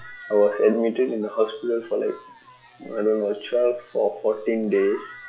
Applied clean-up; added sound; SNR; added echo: classical method log-MMSE.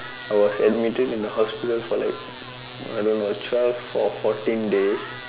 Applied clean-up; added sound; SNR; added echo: none; Crowd / Cheering; 18 dB; none.